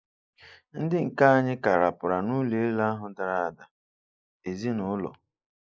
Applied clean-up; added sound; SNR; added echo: neural mask model Resemble Enhance denoiser.